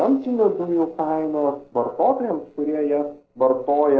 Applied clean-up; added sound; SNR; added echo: neural separator model SepFormer DNS4.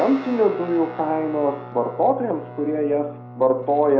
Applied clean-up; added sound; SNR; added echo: none; Guitar; 16 dB; reverberation time 0.5 s.